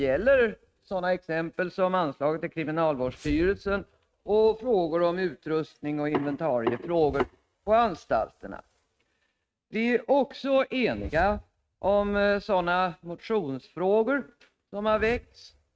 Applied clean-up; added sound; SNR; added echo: neural mask model RNNoise.